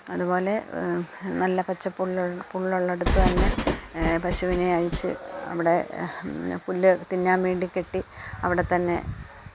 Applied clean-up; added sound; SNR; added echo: none; Train; -1 dB; none.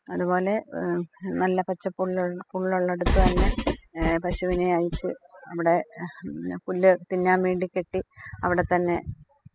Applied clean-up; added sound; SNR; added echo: classical method spectral subtraction.